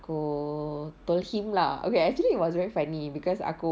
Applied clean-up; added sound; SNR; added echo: none; none; none; none.